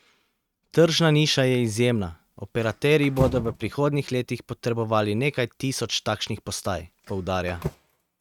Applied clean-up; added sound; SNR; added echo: neural mask model RNNoise.